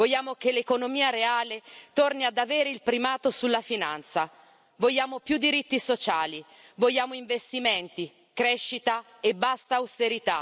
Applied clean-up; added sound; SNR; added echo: none; none; none; none.